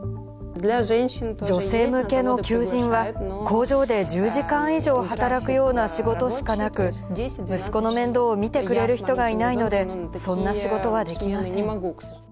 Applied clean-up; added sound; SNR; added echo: none; none; none; none.